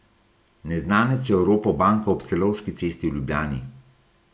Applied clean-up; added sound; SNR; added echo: none; none; none; none.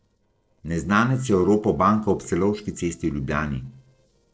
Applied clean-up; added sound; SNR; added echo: neural separator model SepFormer DNS4.